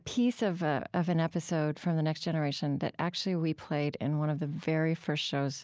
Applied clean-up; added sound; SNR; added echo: none; none; none; none.